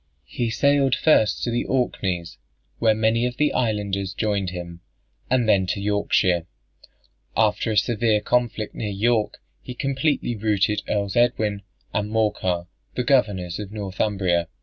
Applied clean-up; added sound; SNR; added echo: none; none; none; none.